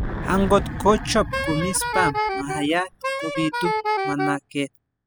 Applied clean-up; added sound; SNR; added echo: classical method spectral subtraction.